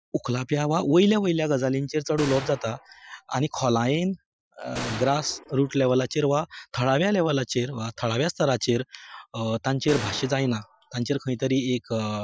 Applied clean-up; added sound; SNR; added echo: classical method Wiener filter.